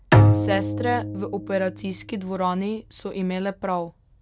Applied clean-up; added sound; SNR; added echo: none; Bowed string instrument; -4 dB; none.